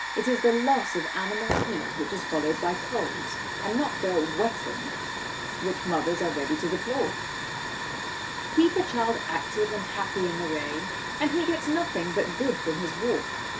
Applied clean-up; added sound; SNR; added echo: none; Hiss / Fire; 3 dB; none.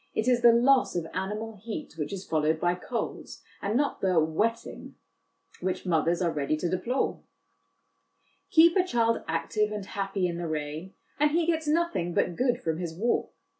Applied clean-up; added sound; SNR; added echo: none; none; none; none.